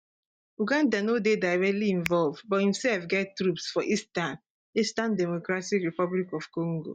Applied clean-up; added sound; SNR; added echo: neural mask model DeepFilterNet 3.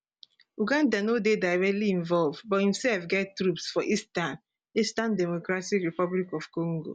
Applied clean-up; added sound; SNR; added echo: none; none; none; none.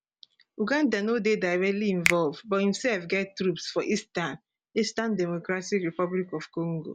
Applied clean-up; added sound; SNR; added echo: none; Finger snapping; 7 dB; none.